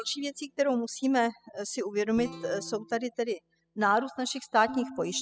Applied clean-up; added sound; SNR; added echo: classical method spectral subtraction.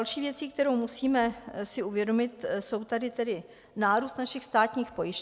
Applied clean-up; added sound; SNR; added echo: none; none; none; none.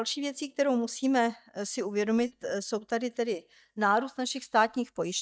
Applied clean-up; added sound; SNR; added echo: neural mask model DeepFilterNet 3.